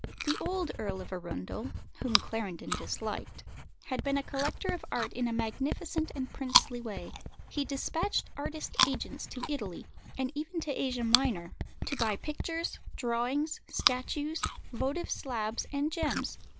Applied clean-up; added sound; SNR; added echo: none; Writing + Chewing, mastication; 2 dB; none.